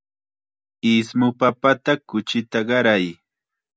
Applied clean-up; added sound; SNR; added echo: none; none; none; none.